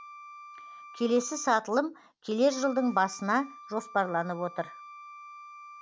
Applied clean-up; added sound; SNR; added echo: none; Wind instrument, woodwind instrument; 18 dB; none.